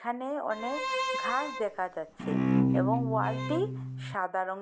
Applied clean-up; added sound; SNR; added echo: none; Bowed string instrument; -3 dB; none.